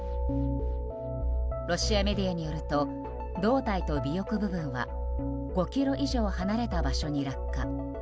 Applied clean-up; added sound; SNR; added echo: none; none; none; none.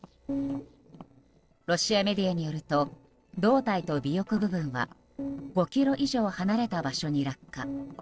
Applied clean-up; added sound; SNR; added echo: neural separator model SepFormer DNS4.